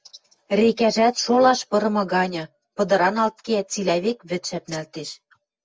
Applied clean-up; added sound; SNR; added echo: none; none; none; none.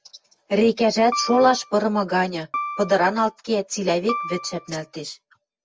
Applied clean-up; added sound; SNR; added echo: none; Piano; 11 dB; none.